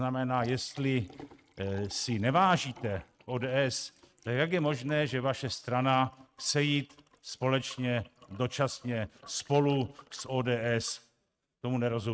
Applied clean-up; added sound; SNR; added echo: neural mask model RNNoise.